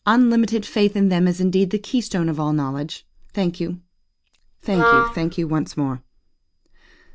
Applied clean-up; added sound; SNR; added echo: none; Wind instrument, woodwind instrument; -2 dB; none.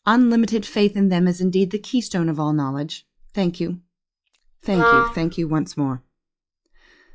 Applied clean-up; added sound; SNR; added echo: classical method log-MMSE.